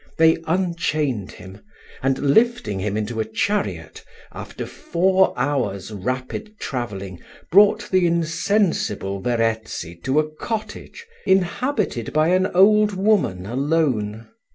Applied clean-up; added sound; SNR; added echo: none; none; none; none.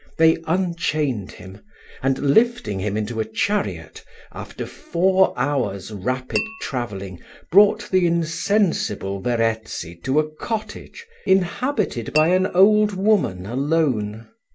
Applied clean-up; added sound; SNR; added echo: none; Tap / Glass; 12 dB; none.